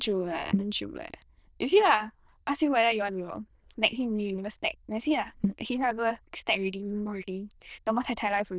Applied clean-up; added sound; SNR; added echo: neural diffusion model UNIVERSE++.